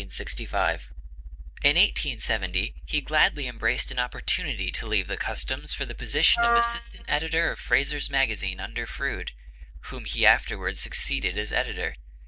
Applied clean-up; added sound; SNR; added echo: neural mask model DeepFilterNet 3.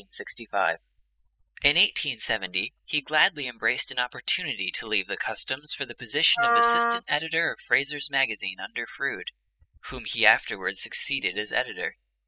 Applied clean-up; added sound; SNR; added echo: classical method spectral subtraction.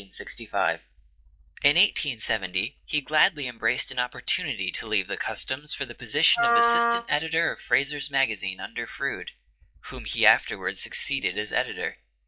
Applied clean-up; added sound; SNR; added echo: classical method log-MMSE.